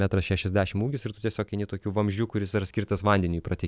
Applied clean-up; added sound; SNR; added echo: none; none; none; none.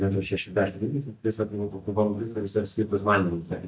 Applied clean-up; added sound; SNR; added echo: neural mask model DeepFilterNet 3.